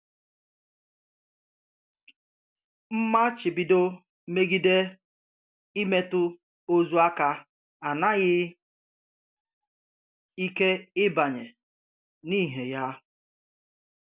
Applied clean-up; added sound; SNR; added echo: none; none; none; none.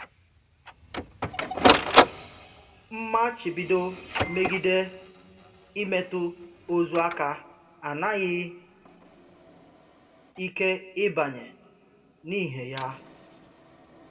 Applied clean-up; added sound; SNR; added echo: none; Printer; 0 dB; reverberation time 1.7 s.